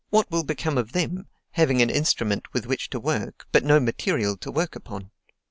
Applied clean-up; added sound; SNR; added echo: none; none; none; none.